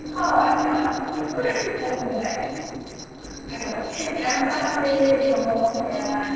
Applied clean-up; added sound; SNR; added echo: neural separator model SepFormer DNS4.